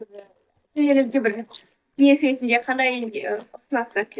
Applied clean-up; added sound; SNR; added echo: neural mask model DeepFilterNet 3.